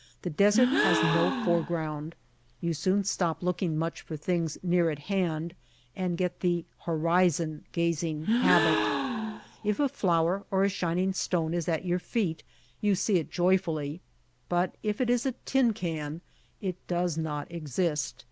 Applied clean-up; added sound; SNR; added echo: none; Gasp; 3 dB; none.